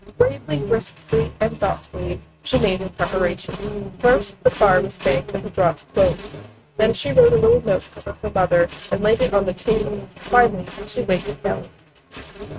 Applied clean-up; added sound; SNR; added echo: neural mask model RNNoise.